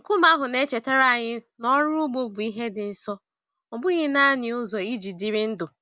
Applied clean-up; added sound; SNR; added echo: none; none; none; none.